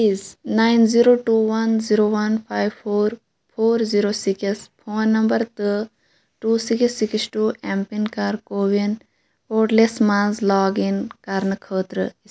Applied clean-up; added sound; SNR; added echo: none; none; none; none.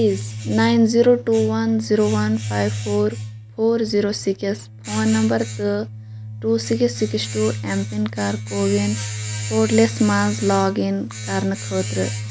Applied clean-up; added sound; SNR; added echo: none; Domestic sounds, home sounds; 8 dB; none.